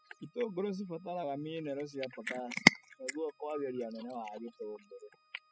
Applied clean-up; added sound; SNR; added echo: classical method spectral subtraction.